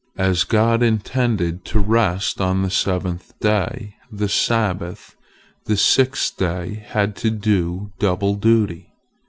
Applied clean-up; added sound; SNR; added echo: none; none; none; none.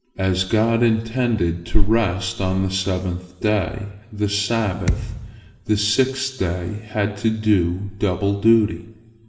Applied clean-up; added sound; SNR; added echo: none; Thump, thud; 6 dB; reverberation time 1.1 s.